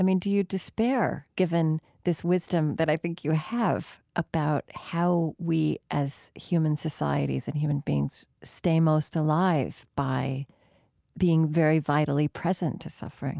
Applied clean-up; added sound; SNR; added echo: none; none; none; none.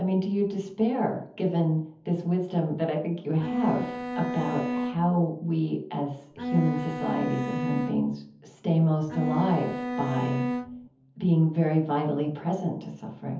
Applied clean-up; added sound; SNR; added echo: none; Bowed string instrument; 4 dB; reverberation time 0.7 s.